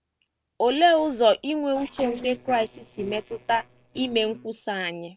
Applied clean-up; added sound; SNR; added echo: neural separator model SepFormer DNS4.